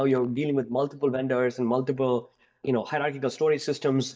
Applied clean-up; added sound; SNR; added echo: neural mask model DeepFilterNet 3.